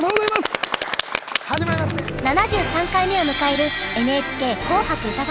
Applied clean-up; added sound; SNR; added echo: none; none; none; none.